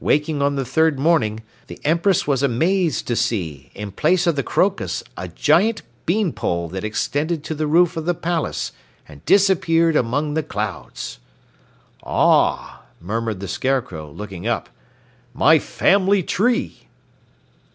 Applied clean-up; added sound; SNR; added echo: none; none; none; none.